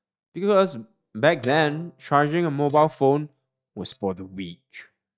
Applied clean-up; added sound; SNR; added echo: neural mask model DeepFilterNet 3.